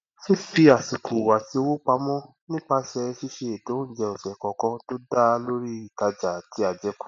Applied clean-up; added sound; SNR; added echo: none; none; none; none.